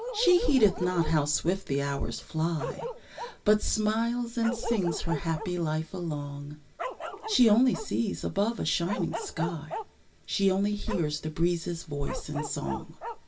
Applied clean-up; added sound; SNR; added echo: none; Bark; 11 dB; reverberation time 0.1 s.